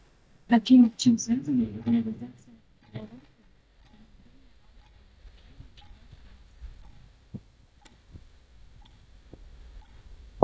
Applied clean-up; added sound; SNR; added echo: neural mask model DeepFilterNet 3.